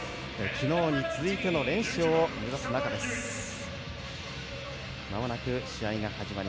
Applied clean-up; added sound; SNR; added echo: none; none; none; none.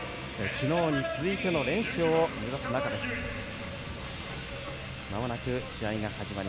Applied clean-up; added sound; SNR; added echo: none; Sliding door; 16 dB; none.